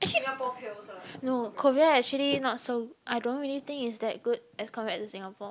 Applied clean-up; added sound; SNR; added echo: none; none; none; none.